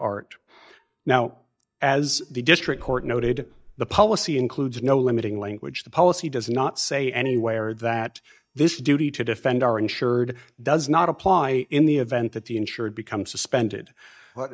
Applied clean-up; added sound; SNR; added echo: neural mask model DeepFilterNet 3.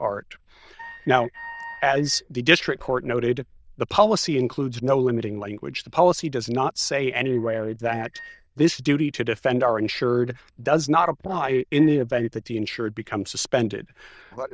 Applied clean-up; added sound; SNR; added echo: neural diffusion model UNIVERSE++.